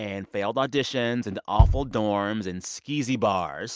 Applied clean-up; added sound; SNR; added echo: none; Bass drum; -1 dB; none.